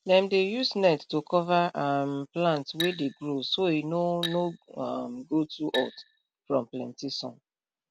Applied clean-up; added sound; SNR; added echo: none; Glass; 13 dB; none.